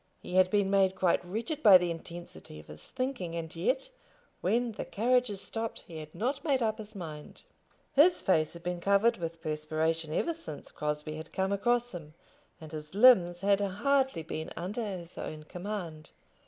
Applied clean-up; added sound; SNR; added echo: none; none; none; none.